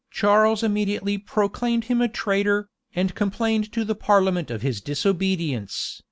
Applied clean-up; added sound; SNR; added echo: none; none; none; none.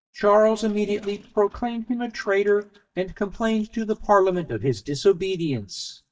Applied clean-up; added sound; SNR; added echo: neural mask model DeepFilterNet 3.